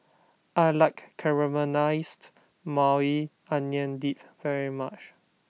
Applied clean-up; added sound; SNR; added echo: none; none; none; none.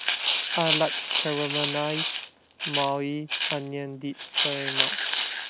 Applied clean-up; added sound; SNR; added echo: none; Rattle (instrument); -2 dB; none.